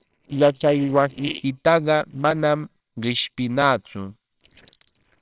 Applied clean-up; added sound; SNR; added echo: neural separator model SepFormer WHAMR!.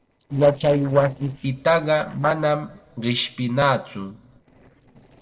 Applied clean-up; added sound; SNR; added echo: neural separator model SepFormer DNS4.